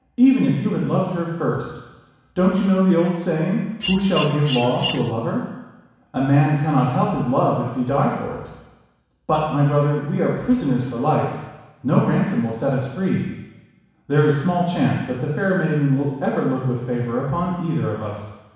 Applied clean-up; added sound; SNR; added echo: none; Mechanisms; 5 dB; reverberation time 1.1 s.